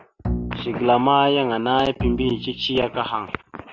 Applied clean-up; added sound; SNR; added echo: none; Bowed string instrument; 9 dB; none.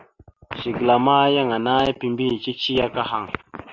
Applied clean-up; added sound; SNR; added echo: none; none; none; none.